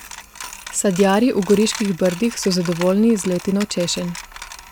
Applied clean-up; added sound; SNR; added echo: none; Coin (dropping); 16 dB; none.